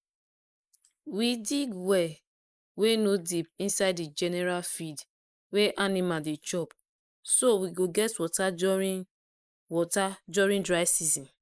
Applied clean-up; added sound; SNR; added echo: neural mask model Resemble Enhance denoiser.